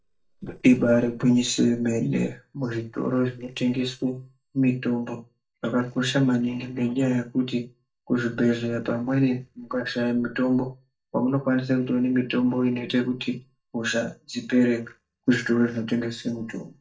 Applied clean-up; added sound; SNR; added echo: neural mask model DeepFilterNet 3.